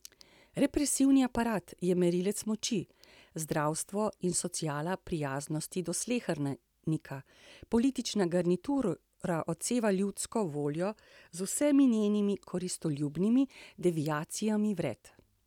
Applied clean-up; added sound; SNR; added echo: none; none; none; none.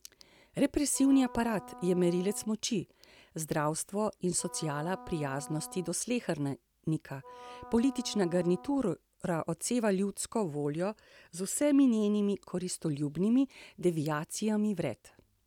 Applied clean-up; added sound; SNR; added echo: none; Wind instrument, woodwind instrument; 19 dB; none.